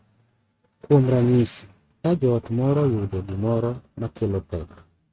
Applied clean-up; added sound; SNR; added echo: neural mask model RNNoise.